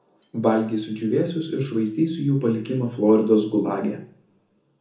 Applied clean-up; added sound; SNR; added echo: none; none; none; reverberation time 0.6 s.